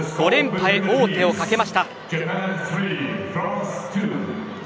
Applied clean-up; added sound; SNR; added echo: none; none; none; none.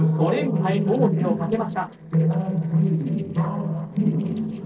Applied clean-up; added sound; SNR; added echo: neural separator model SepFormer DNS4.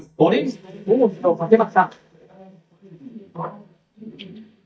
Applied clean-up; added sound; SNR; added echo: neural mask model DeepFilterNet 3.